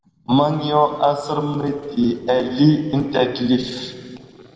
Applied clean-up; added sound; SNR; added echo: neural separator model SepFormer DNS4.